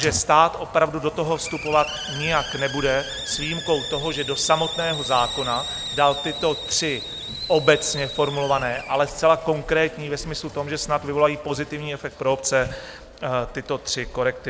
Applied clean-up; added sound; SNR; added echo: none; Hiss; 10 dB; none.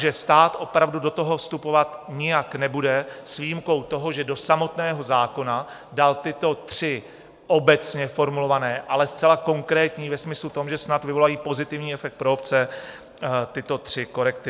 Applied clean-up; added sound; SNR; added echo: none; none; none; none.